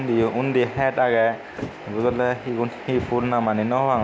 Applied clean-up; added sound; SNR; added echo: none; Thump, thud; 20 dB; none.